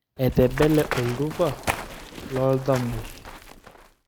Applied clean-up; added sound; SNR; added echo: none; Run; 9 dB; none.